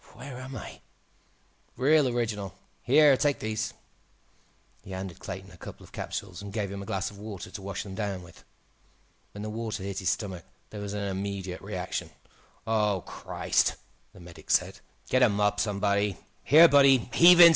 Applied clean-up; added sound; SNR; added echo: none; none; none; none.